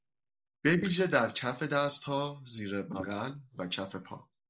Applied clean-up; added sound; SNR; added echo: neural mask model Resemble Enhance denoiser.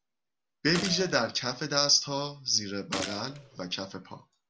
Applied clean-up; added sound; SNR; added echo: none; Gunshot, gunfire; 10 dB; none.